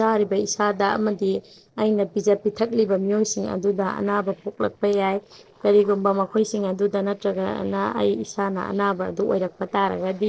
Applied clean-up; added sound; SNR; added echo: neural separator model SepFormer DNS4.